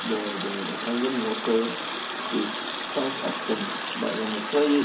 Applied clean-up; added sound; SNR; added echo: none; Water tap, faucet; 4 dB; reverberation time 0.4 s.